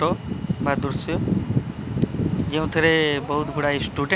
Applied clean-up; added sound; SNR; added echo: none; Cricket / Frog; 14 dB; none.